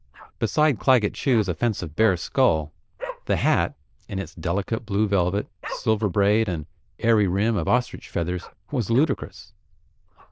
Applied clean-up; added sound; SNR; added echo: neural diffusion model UNIVERSE++.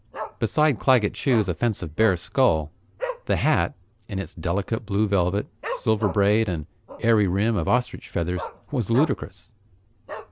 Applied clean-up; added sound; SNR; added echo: none; Dog; 15 dB; none.